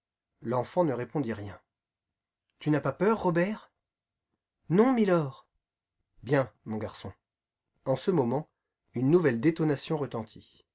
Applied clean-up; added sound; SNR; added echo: none; none; none; none.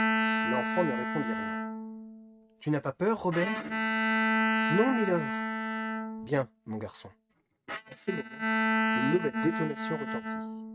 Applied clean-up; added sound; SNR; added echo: neural mask model RNNoise.